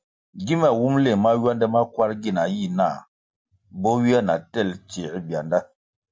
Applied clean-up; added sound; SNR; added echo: none; none; none; none.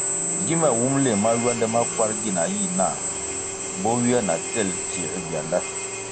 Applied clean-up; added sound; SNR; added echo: none; Drill; -1 dB; none.